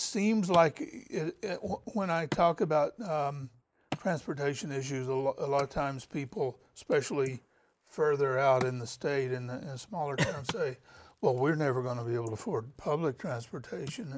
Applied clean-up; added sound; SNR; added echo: neural mask model Resemble Enhance denoiser.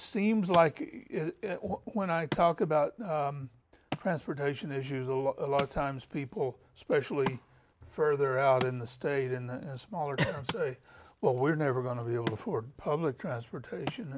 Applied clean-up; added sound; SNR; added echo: none; Wood; 14 dB; none.